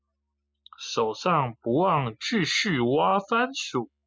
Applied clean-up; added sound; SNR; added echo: classical method spectral subtraction.